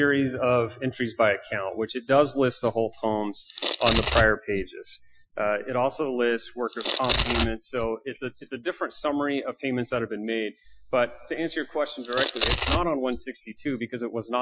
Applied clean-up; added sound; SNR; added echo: classical method Wiener filter.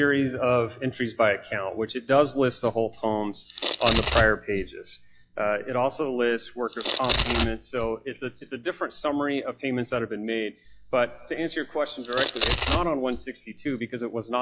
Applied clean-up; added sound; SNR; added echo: classical method log-MMSE.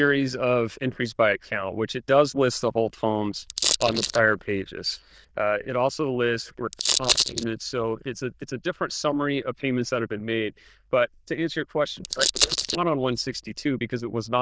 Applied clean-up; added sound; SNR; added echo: neural diffusion model UNIVERSE++.